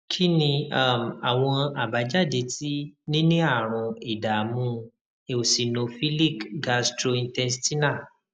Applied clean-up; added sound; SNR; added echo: none; none; none; none.